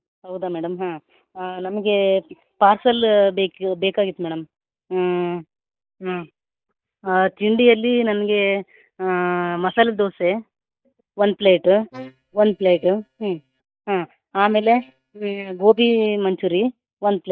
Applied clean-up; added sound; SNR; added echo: neural mask model DeepFilterNet 3.